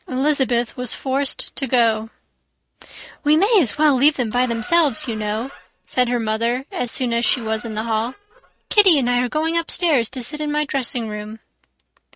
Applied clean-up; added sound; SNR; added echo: neural mask model RNNoise.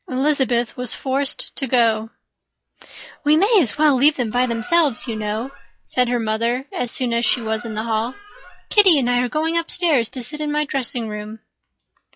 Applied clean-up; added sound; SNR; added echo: classical method log-MMSE.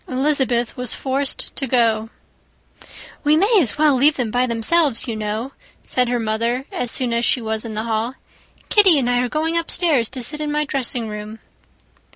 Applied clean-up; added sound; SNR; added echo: none; none; none; none.